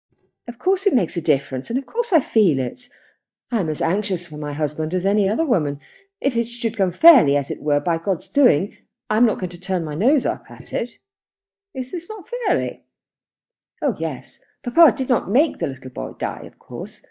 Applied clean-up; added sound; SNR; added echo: neural mask model DeepFilterNet 3.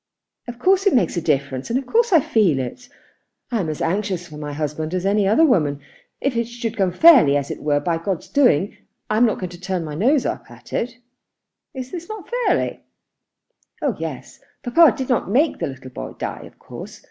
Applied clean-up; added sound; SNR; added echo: none; none; none; none.